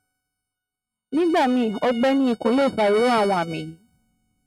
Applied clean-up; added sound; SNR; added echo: neural mask model RNNoise.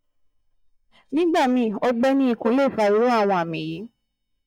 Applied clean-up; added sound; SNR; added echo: neural mask model DeepFilterNet 3.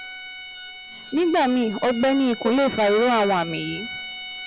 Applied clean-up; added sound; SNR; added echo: none; Bowed string instrument + Bowed string instrument; 11 dB; none.